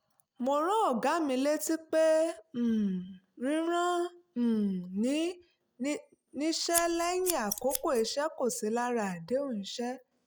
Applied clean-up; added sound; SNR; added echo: none; Scissors; 6 dB; none.